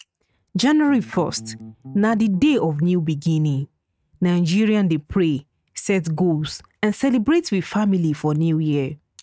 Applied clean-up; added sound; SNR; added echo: neural mask model RNNoise.